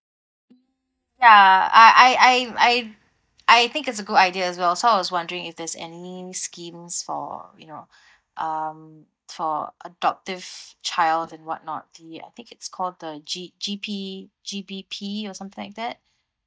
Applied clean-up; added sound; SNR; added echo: neural mask model DeepFilterNet 3.